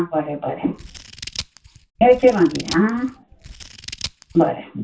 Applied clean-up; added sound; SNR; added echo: none; Scissors; 15 dB; reverberation time 0.2 s.